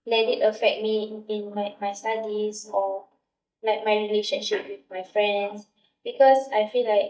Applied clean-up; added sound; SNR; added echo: neural mask model DeepFilterNet 3.